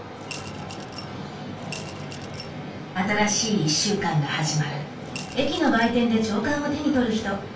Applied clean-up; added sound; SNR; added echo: none; Coin (dropping) / Glass; 17 dB; reverberation time 0.3 s.